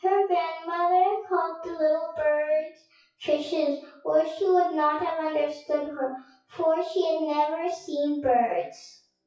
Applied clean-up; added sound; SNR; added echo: classical method WPE with log-MMSE.